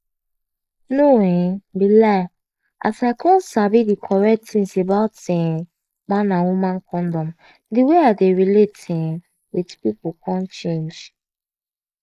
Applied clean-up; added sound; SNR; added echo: neural mask model Resemble Enhance denoiser.